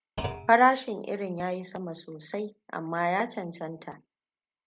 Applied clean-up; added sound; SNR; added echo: none; Thump, thud; 12 dB; none.